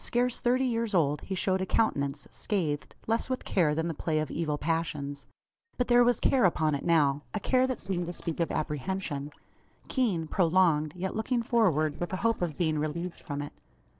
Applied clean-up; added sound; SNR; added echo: neural separator model SepFormer DNS4.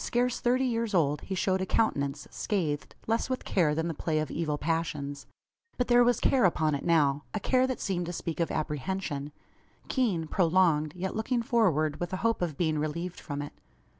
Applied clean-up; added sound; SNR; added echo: none; none; none; none.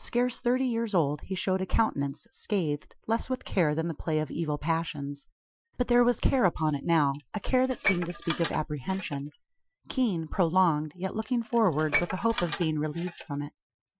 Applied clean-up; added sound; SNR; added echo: classical method Wiener filter.